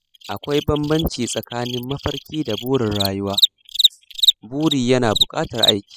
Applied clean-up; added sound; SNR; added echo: classical method spectral subtraction.